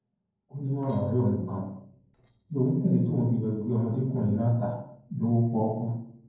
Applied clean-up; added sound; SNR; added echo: neural separator model SepFormer DNS4.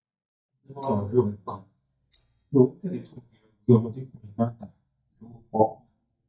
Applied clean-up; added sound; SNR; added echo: neural mask model DeepFilterNet 3.